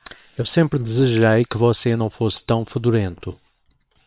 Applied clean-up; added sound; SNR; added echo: neural separator model SepFormer WHAM!.